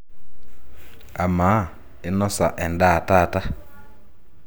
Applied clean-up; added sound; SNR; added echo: none; none; none; none.